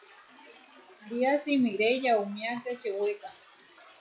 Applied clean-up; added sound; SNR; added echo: classical method log-MMSE.